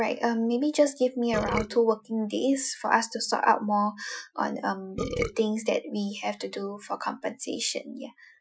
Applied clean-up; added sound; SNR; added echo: classical method Wiener filter.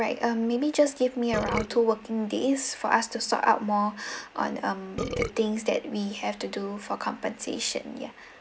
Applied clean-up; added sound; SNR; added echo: none; Burping, eructation; 4 dB; none.